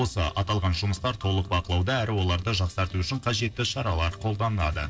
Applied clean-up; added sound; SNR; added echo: neural separator model SepFormer DNS4.